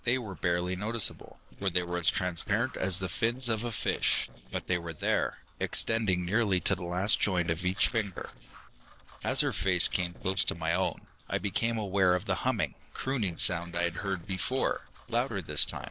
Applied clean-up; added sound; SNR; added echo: neural separator model SepFormer DNS4.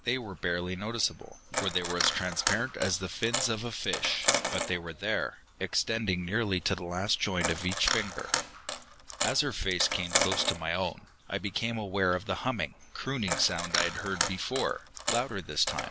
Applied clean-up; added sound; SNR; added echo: none; Coin (dropping); 4 dB; none.